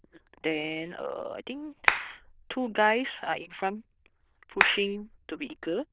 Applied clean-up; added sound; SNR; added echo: neural diffusion model UNIVERSE++.